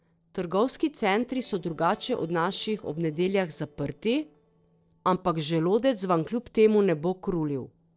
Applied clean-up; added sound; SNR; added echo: neural separator model SepFormer DNS4.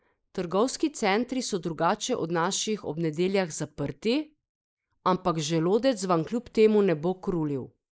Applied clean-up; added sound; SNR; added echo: neural mask model Resemble Enhance denoiser.